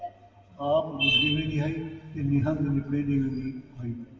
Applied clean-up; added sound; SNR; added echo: none; none; none; reverberation time 1.5 s.